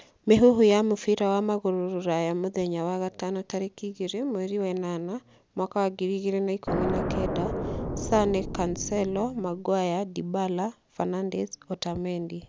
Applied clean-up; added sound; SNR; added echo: none; Explosion; 5 dB; none.